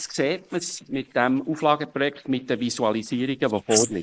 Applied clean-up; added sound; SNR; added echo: neural mask model Resemble Enhance denoiser.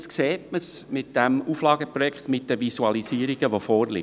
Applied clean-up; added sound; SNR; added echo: none; none; none; none.